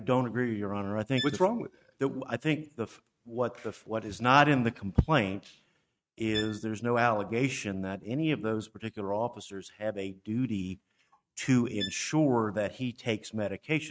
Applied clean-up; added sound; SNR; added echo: neural mask model RNNoise.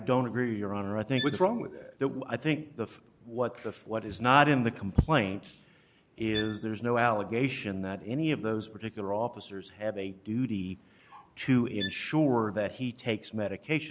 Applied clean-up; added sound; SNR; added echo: none; Bowed string instrument; 12 dB; none.